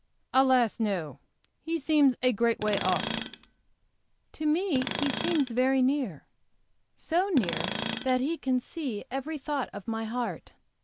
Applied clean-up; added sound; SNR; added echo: none; Tools; 7 dB; none.